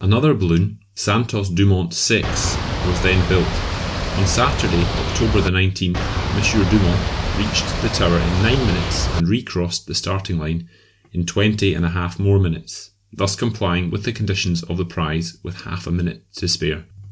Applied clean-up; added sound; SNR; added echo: none; Boat, Water vehicle; 2 dB; none.